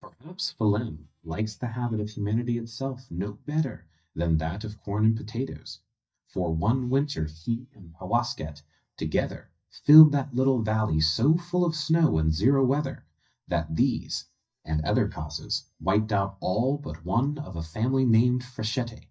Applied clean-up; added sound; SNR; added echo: neural mask model DeepFilterNet 3.